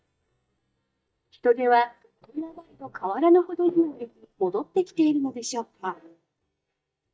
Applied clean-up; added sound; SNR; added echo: neural mask model DeepFilterNet 3.